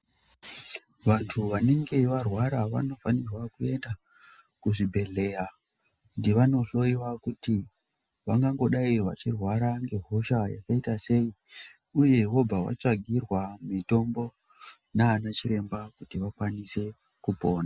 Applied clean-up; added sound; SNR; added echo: none; none; none; none.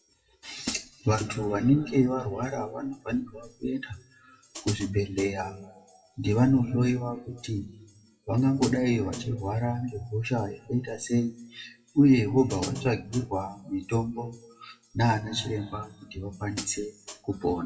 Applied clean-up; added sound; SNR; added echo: classical method WPE with log-MMSE.